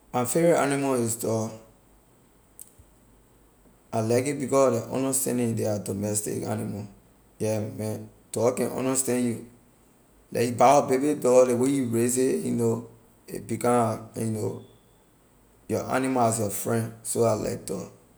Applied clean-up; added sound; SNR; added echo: none; none; none; none.